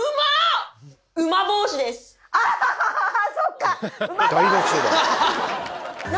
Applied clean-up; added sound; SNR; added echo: none; none; none; none.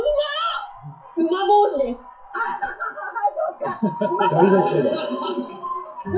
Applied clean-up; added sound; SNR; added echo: classical method WPE with log-MMSE.